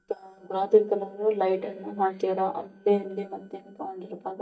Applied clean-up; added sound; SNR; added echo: neural mask model DeepFilterNet 3.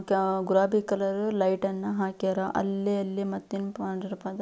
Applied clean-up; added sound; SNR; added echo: none; none; none; none.